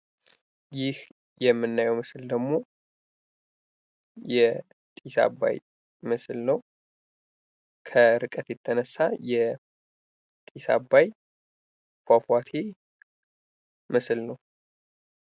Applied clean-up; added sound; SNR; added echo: none; none; none; none.